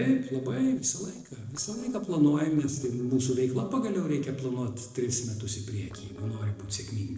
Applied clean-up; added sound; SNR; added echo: neural separator model SepFormer DNS4.